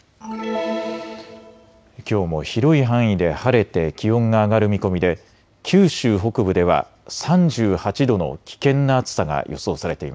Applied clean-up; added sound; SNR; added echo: none; none; none; none.